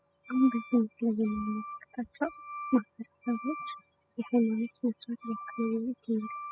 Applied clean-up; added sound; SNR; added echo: classical method spectral subtraction.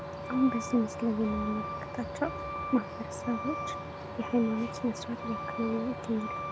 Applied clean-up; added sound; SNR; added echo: none; Truck; 5 dB; none.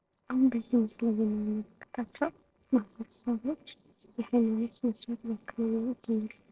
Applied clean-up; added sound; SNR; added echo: neural separator model SepFormer DNS4.